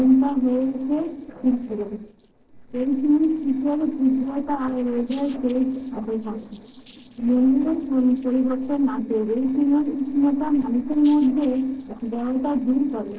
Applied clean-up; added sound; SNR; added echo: neural separator model SepFormer DNS4.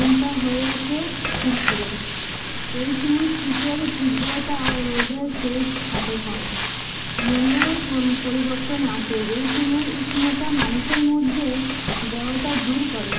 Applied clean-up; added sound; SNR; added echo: none; Frying (food); 1 dB; reverberation time 0.4 s.